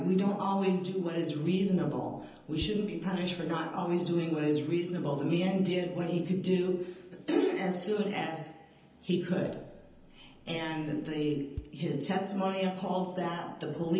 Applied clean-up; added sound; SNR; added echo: none; Bass drum; 19 dB; reverberation time 0.9 s.